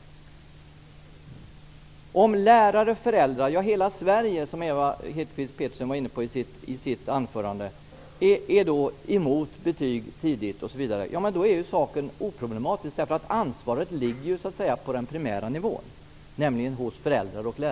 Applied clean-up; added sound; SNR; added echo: none; none; none; none.